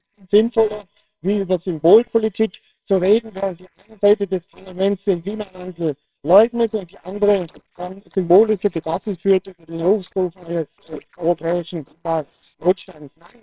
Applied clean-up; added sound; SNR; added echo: neural separator model SepFormer WHAMR!.